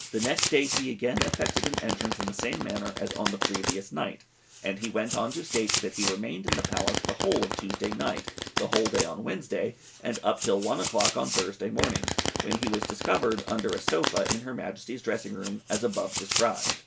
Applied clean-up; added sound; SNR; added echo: none; Domestic sounds, home sounds; 2 dB; none.